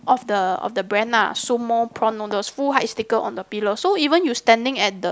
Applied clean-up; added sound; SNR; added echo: none; none; none; none.